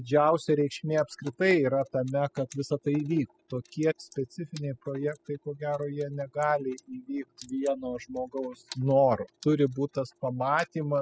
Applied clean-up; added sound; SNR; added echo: classical method spectral subtraction.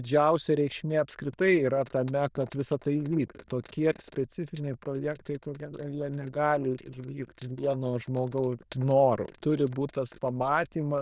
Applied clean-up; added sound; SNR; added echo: neural diffusion model UNIVERSE++.